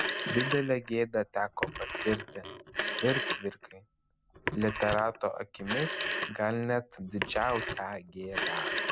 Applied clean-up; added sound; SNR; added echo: none; Telephone; 3 dB; none.